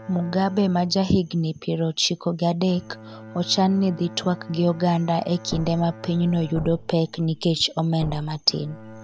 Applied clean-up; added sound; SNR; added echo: none; Thump, thud + Bowed string instrument; 17 dB; none.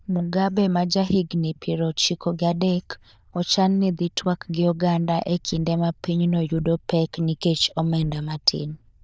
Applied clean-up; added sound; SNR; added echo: neural diffusion model UNIVERSE++.